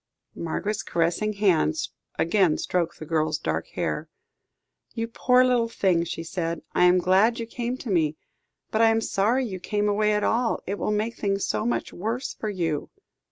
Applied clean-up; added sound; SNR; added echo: none; none; none; none.